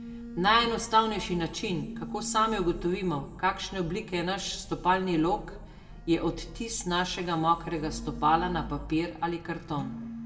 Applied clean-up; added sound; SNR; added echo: none; Telephone; 15 dB; reverberation time 1.5 s.